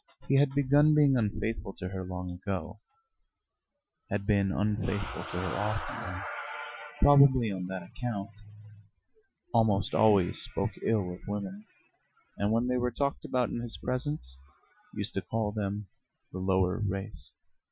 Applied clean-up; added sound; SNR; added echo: classical method Wiener filter.